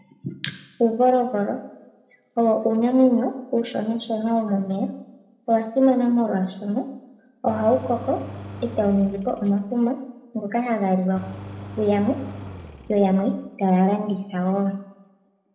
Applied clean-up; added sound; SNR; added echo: none; Engine; 15 dB; reverberation time 0.8 s.